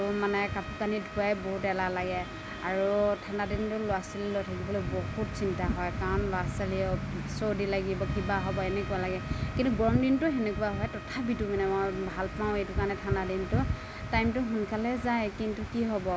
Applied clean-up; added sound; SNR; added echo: none; Trumpet; 18 dB; none.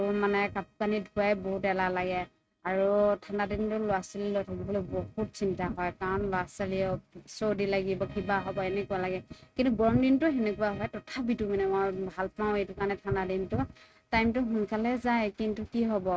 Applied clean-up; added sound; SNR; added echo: neural mask model RNNoise.